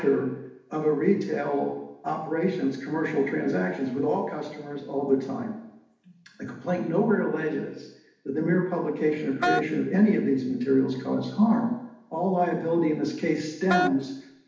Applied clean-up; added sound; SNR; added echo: none; Wind instrument, woodwind instrument; 2 dB; reverberation time 0.8 s.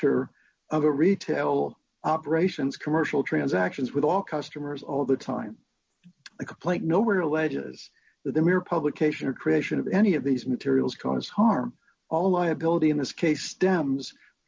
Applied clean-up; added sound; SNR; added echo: none; none; none; none.